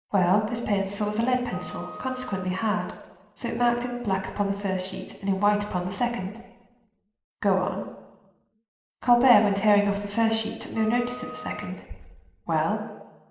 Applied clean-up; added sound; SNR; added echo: none; Wind instrument, woodwind instrument; 16 dB; reverberation time 1.1 s.